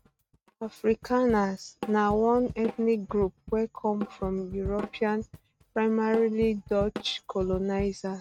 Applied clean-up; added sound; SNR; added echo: neural mask model RNNoise.